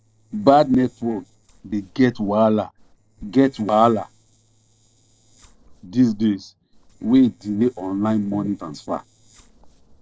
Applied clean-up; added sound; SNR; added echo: neural separator model SepFormer DNS4.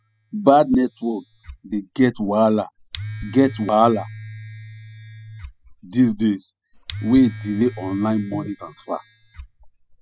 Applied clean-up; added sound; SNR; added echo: classical method spectral subtraction.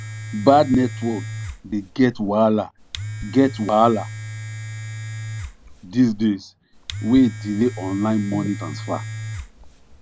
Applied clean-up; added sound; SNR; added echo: none; Domestic sounds, home sounds; 11 dB; none.